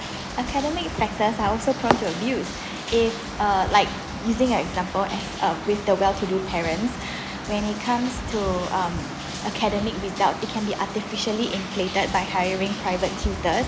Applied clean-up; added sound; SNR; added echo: none; none; none; none.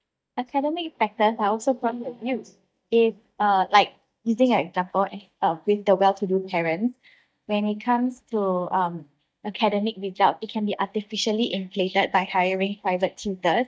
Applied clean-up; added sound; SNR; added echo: neural mask model DeepFilterNet 3.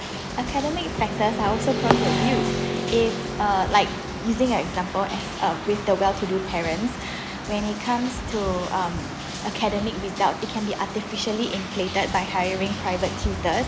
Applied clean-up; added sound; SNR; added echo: none; Motorcycle / Traffic noise, roadway noise; 8 dB; none.